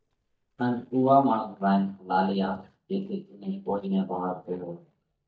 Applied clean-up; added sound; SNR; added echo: neural mask model DeepFilterNet 3.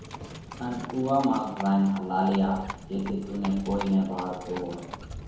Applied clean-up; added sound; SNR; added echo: none; Livestock, farm animals, working animals; 12 dB; reverberation time 0.9 s.